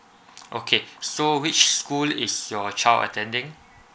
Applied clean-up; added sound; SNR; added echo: none; none; none; none.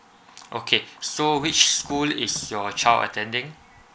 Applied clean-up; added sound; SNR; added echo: none; Tap; 19 dB; none.